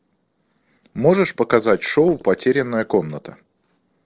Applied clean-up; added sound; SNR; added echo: neural separator model SepFormer DNS4.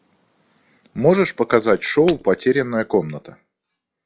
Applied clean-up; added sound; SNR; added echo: classical method log-MMSE.